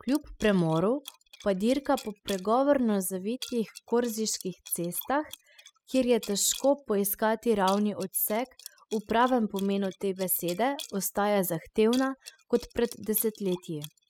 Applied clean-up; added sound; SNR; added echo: classical method spectral subtraction.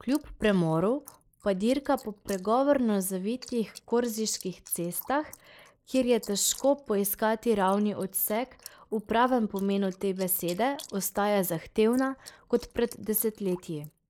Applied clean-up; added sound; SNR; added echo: neural mask model Resemble Enhance denoiser.